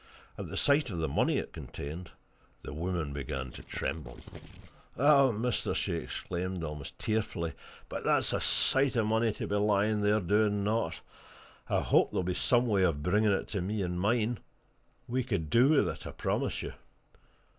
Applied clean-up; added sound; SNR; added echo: neural separator model SepFormer DNS4.